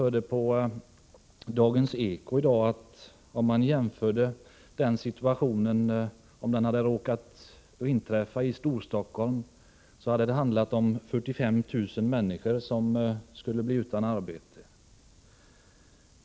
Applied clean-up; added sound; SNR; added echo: none; none; none; none.